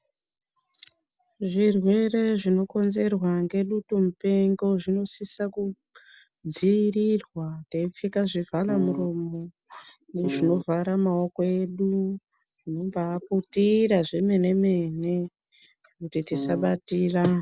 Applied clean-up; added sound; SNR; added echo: none; Piano; 5 dB; none.